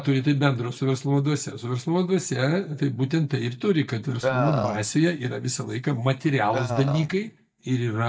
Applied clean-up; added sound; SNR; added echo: neural mask model DeepFilterNet 3.